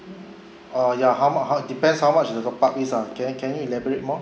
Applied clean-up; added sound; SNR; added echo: none; none; none; none.